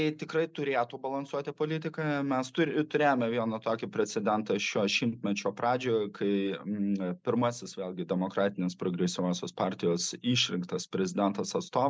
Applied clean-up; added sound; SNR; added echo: none; none; none; none.